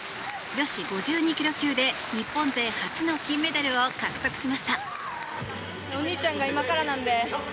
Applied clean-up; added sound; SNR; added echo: none; none; none; none.